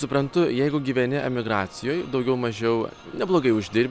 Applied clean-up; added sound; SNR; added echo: none; none; none; none.